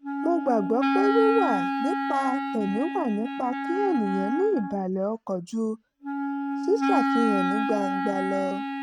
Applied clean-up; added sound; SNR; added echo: neural mask model RNNoise.